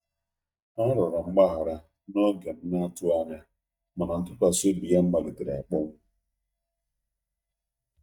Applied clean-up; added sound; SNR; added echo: neural mask model DeepFilterNet 3.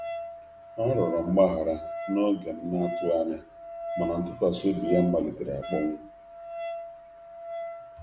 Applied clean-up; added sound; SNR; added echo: none; Wind instrument, woodwind instrument; 9 dB; none.